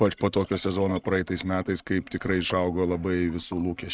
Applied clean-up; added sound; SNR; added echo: neural mask model RNNoise.